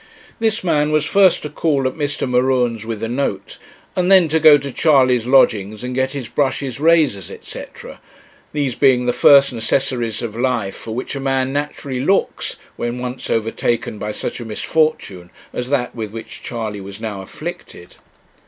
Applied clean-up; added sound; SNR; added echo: none; none; none; none.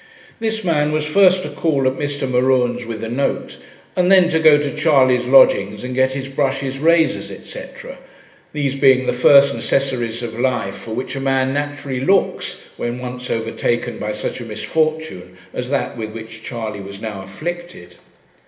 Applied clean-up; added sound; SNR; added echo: none; none; none; reverberation time 1.1 s.